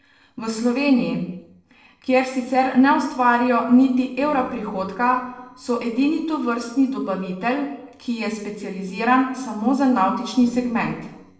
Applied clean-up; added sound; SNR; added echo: neural separator model SepFormer DNS4.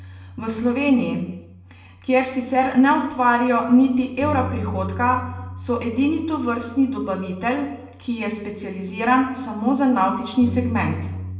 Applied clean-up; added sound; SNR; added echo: none; Bass guitar; 13 dB; reverberation time 0.8 s.